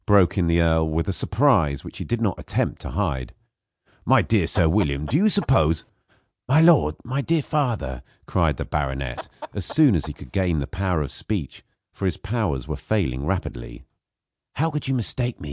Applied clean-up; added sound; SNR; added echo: none; Chicken, rooster; 17 dB; none.